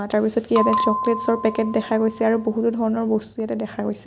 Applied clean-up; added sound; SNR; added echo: none; Bell; 6 dB; none.